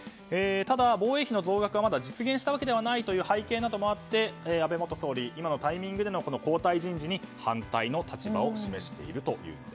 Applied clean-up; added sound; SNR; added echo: none; none; none; none.